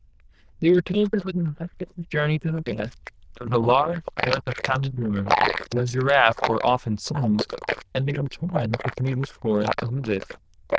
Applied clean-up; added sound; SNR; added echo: neural diffusion model UNIVERSE++.